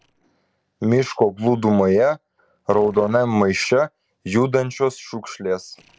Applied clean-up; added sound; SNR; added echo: neural separator model SepFormer DNS4.